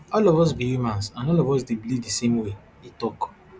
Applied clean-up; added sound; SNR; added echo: none; none; none; none.